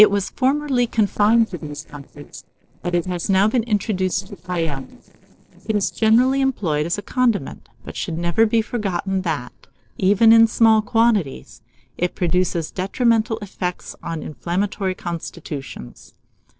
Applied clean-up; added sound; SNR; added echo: neural separator model SepFormer DNS4.